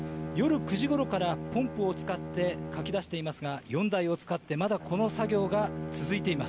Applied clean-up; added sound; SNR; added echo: none; Bowed string instrument; 8 dB; none.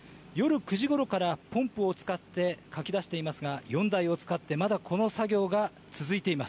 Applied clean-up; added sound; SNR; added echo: none; none; none; none.